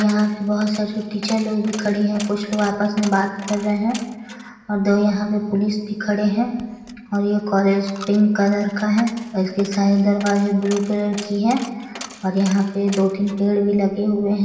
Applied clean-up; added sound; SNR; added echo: none; Coin (dropping); 19 dB; reverberation time 1.4 s.